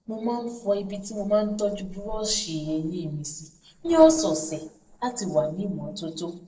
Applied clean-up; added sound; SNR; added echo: neural separator model SepFormer DNS4.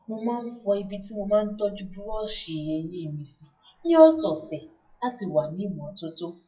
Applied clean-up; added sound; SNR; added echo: classical method WPE with log-MMSE.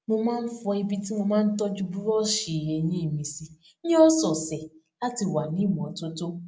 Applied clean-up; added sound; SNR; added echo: none; none; none; none.